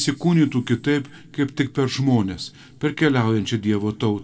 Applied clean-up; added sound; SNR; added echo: none; none; none; reverberation time 1.1 s.